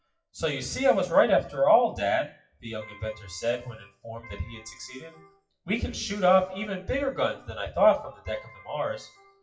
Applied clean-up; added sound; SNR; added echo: classical method WPE with log-MMSE.